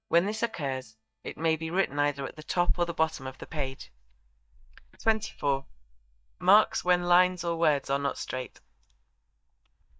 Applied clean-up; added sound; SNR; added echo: neural mask model DeepFilterNet 3.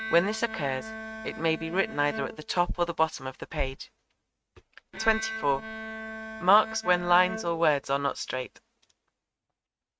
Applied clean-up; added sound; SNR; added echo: neural mask model RNNoise.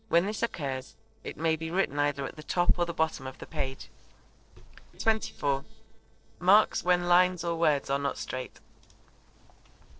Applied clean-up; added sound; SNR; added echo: neural separator model SepFormer DNS4.